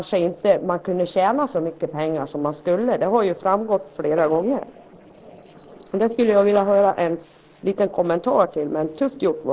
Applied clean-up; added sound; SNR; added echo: neural separator model SepFormer DNS4.